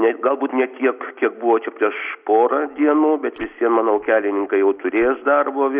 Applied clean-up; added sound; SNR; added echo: neural mask model Resemble Enhance denoiser.